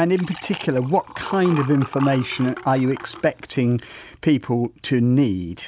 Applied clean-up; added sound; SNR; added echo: none; Liquid; 17 dB; none.